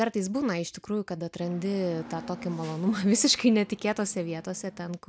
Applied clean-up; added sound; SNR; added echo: none; Hiss / Bus / Engine; 18 dB; none.